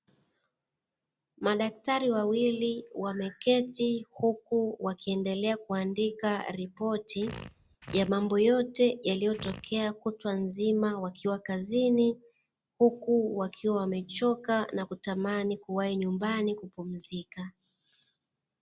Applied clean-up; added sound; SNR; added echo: none; Fart; 15 dB; none.